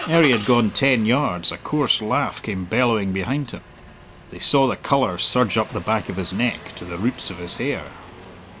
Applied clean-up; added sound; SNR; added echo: none; Engine starting; 16 dB; none.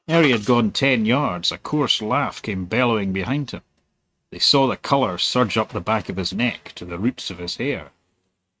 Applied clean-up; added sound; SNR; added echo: neural mask model RNNoise.